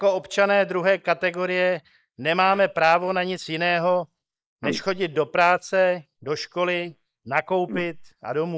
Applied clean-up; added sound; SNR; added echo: neural mask model Resemble Enhance denoiser.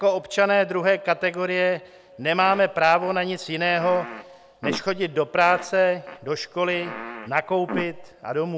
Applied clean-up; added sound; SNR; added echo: none; Fart; 14 dB; none.